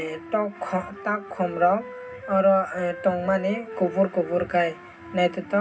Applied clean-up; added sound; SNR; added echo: none; Wind instrument, woodwind instrument; 15 dB; reverberation time 0.4 s.